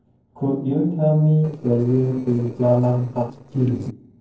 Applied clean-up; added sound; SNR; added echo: neural separator model SepFormer DNS4.